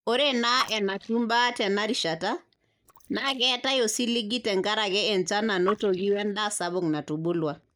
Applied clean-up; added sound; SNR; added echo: neural mask model DeepFilterNet 3.